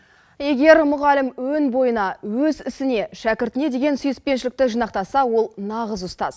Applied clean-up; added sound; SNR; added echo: none; none; none; none.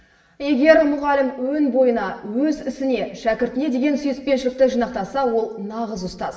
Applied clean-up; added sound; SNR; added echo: none; none; none; reverberation time 0.9 s.